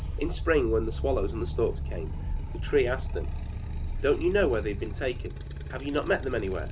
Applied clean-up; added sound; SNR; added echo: none; Motorcycle; 3 dB; none.